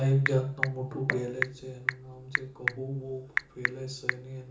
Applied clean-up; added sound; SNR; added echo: none; Telephone / Typing; 3 dB; reverberation time 0.7 s.